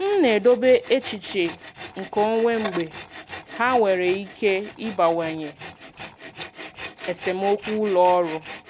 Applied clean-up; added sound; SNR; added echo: none; Tools; 15 dB; none.